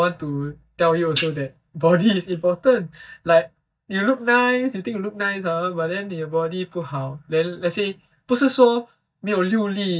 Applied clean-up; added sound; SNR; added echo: neural mask model DeepFilterNet 3.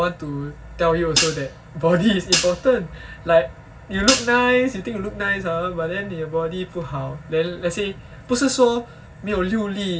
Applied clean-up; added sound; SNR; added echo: none; Hi-hat; 3 dB; reverberation time 0.4 s.